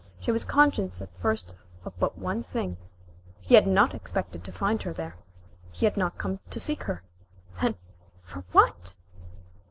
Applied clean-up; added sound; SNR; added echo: none; none; none; none.